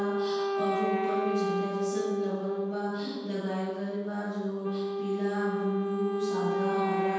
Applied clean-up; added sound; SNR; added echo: none; Wind instrument, woodwind instrument; -1 dB; reverberation time 1.2 s.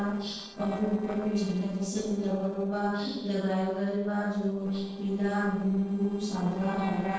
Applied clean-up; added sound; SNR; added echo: neural separator model SepFormer DNS4.